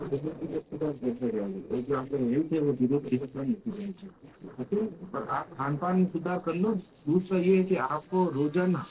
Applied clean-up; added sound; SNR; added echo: neural separator model SepFormer DNS4.